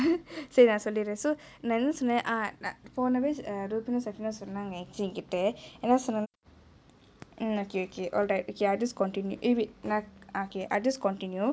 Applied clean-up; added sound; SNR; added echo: none; none; none; none.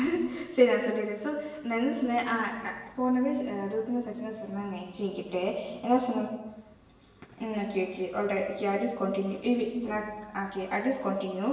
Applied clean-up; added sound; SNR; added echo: none; none; none; reverberation time 1.1 s.